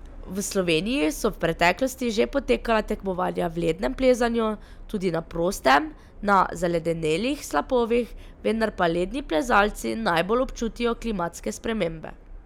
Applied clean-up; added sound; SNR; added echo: none; Subway, metro, underground; 16 dB; none.